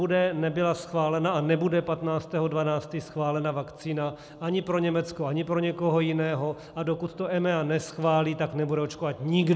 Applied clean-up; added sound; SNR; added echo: none; none; none; none.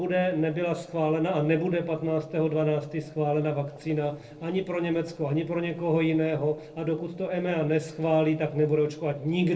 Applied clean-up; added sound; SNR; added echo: neural separator model SepFormer DNS4.